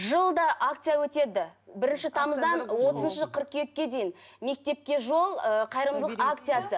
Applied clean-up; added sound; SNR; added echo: none; none; none; none.